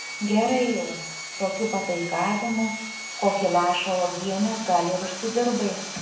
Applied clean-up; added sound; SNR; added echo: none; Sawing; 10 dB; reverberation time 0.7 s.